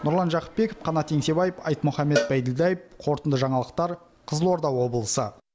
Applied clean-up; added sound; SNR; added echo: none; Cowbell; 10 dB; none.